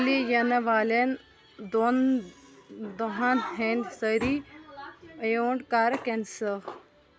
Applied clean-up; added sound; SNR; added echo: none; none; none; none.